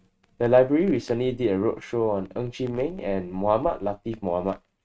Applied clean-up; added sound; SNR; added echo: neural mask model RNNoise.